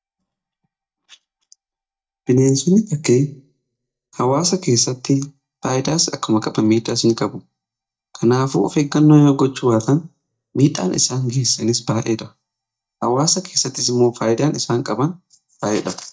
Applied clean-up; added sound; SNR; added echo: neural mask model DeepFilterNet 3.